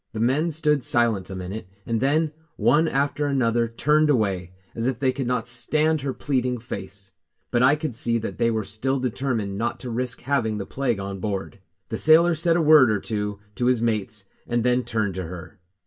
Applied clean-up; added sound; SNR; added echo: none; none; none; reverberation time 0.1 s.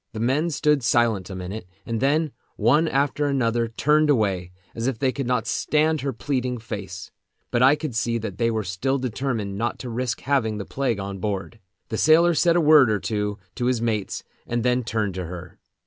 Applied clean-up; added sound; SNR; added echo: none; none; none; none.